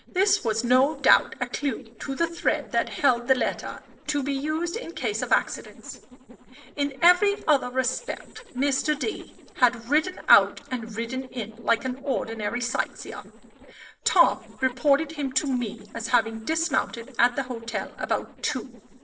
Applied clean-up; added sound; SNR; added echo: neural separator model SepFormer DNS4.